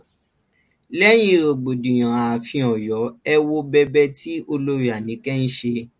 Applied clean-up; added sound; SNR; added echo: none; none; none; none.